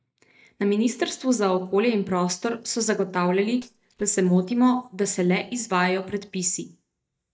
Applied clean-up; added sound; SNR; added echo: neural mask model DeepFilterNet 3.